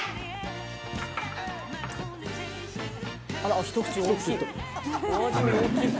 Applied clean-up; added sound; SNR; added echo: none; none; none; none.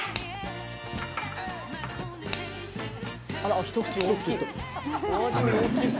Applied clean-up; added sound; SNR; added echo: none; Finger snapping; 10 dB; none.